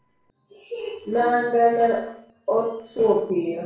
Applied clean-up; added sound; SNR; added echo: neural separator model SepFormer DNS4.